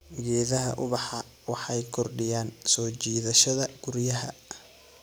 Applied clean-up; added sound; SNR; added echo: none; none; none; none.